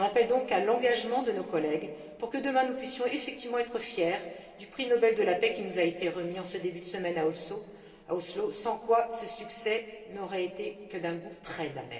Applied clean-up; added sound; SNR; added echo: none; none; none; reverberation time 2.0 s.